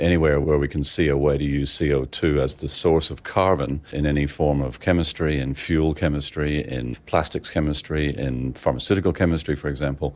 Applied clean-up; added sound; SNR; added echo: none; none; none; none.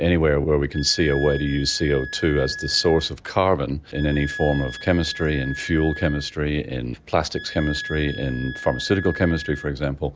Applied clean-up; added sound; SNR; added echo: none; Wind instrument, woodwind instrument; 13 dB; none.